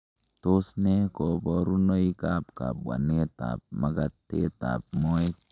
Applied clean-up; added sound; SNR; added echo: none; none; none; none.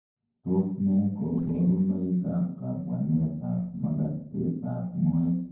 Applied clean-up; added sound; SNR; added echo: neural separator model SepFormer DNS4.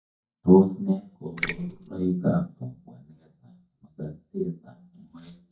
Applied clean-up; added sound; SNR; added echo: neural mask model DeepFilterNet 3.